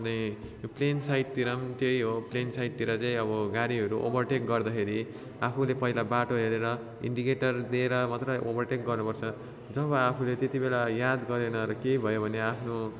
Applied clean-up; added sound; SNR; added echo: none; none; none; none.